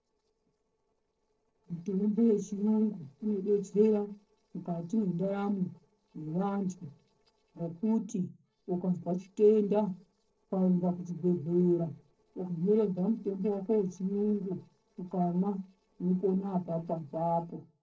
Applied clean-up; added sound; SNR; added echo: neural separator model SepFormer DNS4.